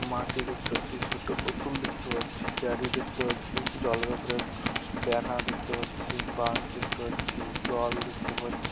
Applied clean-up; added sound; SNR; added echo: none; Tools; -4 dB; none.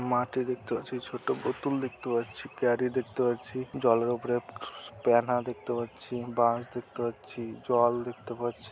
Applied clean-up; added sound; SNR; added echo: none; none; none; none.